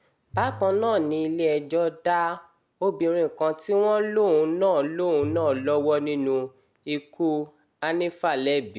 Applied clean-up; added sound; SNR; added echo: none; Piano; 18 dB; none.